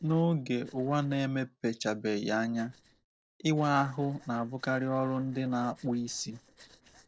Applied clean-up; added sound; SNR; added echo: neural separator model SepFormer DNS4.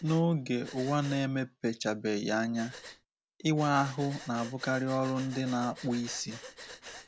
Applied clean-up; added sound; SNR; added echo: none; Breathing; 17 dB; none.